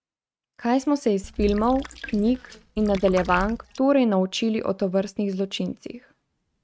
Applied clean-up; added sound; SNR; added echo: neural mask model RNNoise.